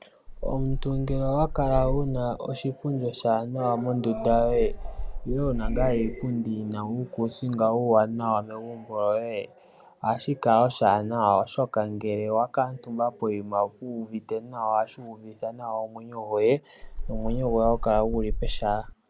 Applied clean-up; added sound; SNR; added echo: none; Meow; 3 dB; none.